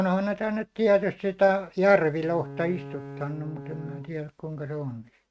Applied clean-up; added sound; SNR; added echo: neural mask model RNNoise.